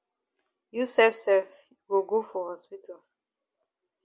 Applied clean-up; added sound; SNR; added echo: none; none; none; none.